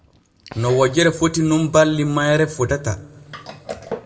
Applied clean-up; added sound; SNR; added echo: none; Chewing, mastication; 19 dB; reverberation time 0.4 s.